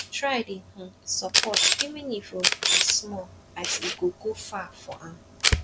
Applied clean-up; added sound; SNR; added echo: none; Camera; -3 dB; none.